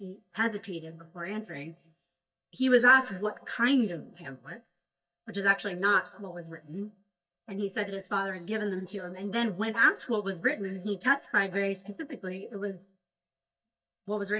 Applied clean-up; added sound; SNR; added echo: neural mask model DeepFilterNet 3.